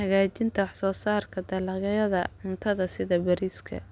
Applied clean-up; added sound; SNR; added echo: none; none; none; none.